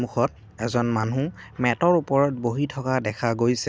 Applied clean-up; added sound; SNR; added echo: none; none; none; none.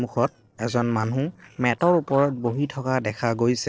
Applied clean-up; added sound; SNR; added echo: neural separator model SepFormer DNS4.